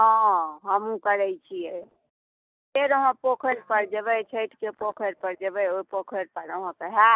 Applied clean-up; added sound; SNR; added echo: neural mask model DeepFilterNet 3.